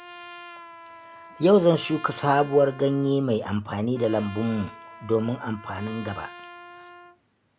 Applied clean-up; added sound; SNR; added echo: none; Trumpet; 19 dB; none.